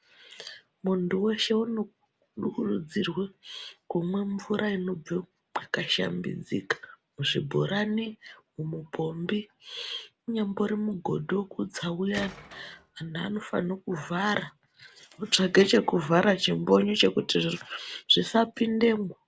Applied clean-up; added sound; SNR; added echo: none; Tools; 14 dB; none.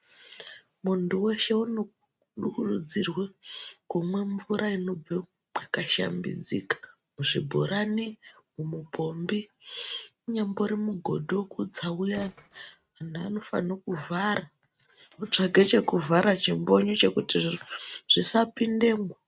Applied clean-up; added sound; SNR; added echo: neural mask model RNNoise.